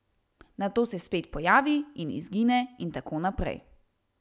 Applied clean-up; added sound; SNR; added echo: none; none; none; none.